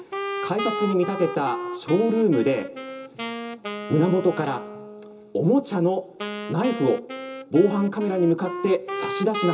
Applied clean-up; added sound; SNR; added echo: none; Wind instrument, woodwind instrument; 9 dB; reverberation time 0.2 s.